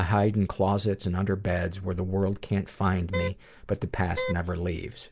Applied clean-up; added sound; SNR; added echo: none; Wind instrument, woodwind instrument; 8 dB; none.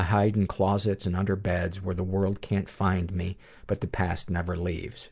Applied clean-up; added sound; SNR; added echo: none; none; none; none.